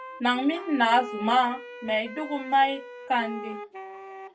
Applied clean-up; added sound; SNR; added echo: none; Wind instrument, woodwind instrument; 13 dB; reverberation time 0.2 s.